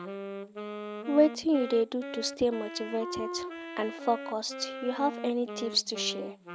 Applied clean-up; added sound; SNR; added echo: none; Wind instrument, woodwind instrument; 9 dB; none.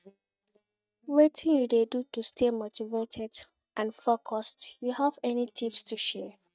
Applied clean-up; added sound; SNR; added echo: neural mask model DeepFilterNet 3.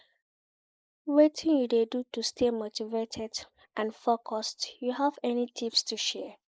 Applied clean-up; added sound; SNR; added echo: neural mask model Resemble Enhance denoiser.